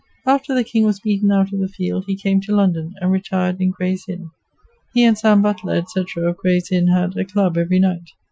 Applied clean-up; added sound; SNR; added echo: classical method Wiener filter.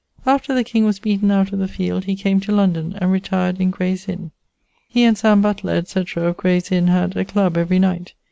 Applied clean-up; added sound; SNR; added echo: none; none; none; none.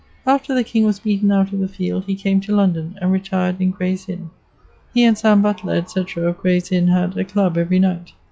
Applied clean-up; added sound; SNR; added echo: classical method log-MMSE.